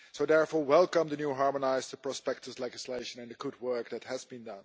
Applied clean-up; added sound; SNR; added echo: none; none; none; none.